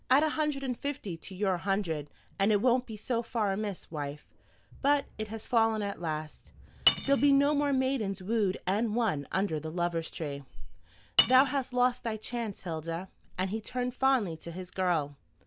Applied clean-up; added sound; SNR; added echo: none; Cutlery, silverware; 4 dB; none.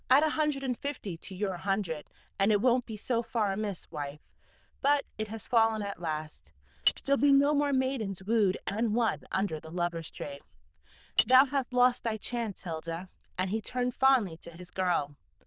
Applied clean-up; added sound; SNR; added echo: neural diffusion model UNIVERSE++.